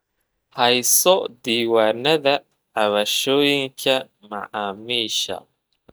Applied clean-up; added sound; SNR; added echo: neural mask model DeepFilterNet 3.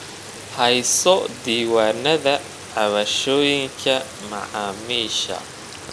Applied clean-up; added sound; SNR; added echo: none; Fill (with liquid) / Trickle, dribble / Sink (filling or washing); 18 dB; none.